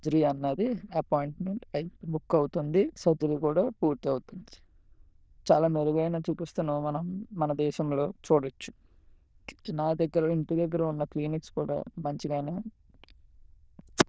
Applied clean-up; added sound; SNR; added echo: neural diffusion model UNIVERSE++.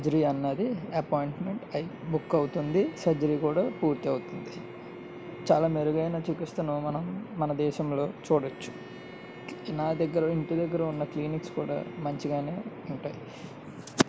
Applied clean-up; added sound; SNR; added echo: none; Bowed string instrument; 18 dB; none.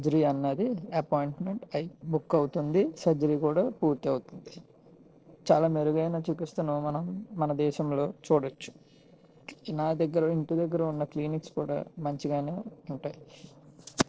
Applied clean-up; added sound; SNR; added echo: neural separator model SepFormer DNS4.